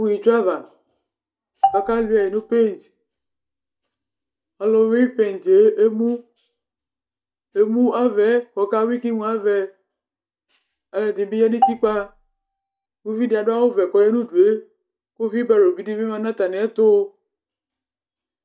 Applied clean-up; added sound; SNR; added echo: neural mask model DeepFilterNet 3.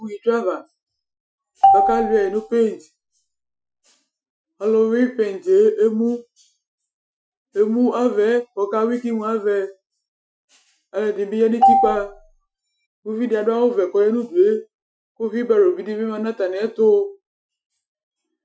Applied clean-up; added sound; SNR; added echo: classical method Wiener filter.